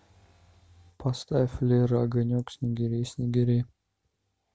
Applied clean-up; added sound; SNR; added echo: none; none; none; none.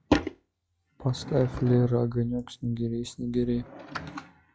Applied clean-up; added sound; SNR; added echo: classical method log-MMSE.